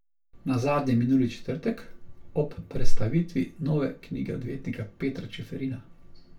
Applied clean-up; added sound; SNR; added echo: none; none; none; reverberation time 0.2 s.